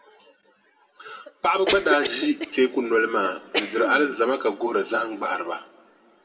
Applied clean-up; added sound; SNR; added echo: none; Cough; 6 dB; reverberation time 1.2 s.